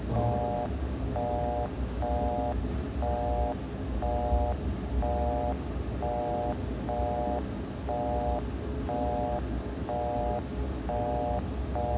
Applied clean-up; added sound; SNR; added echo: none; Telephone; 2 dB; reverberation time 1.2 s.